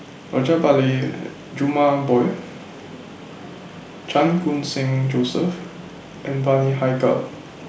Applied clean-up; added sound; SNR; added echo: none; none; none; none.